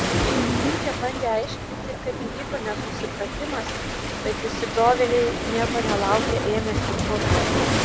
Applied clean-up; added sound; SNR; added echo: none; Waves, surf; -1 dB; none.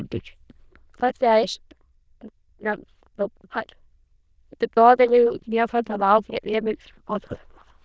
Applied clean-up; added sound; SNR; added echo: neural diffusion model UNIVERSE++.